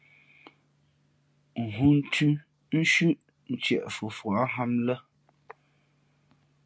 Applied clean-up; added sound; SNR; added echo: none; none; none; none.